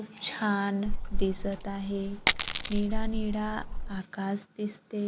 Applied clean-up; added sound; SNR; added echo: none; Coin (dropping); -4 dB; none.